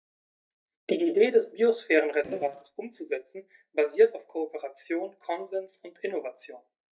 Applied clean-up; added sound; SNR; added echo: neural mask model DeepFilterNet 3.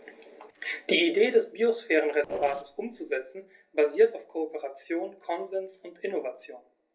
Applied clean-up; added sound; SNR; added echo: neural separator model SepFormer DNS4.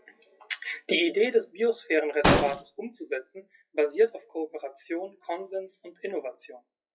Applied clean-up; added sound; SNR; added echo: classical method WPE with log-MMSE.